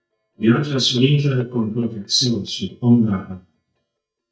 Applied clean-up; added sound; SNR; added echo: neural mask model DeepFilterNet 3.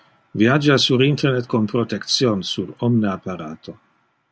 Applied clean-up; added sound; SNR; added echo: none; none; none; none.